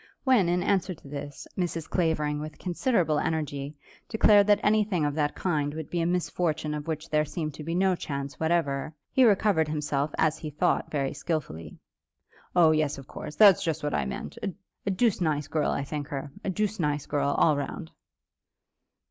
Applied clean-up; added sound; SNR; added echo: none; none; none; none.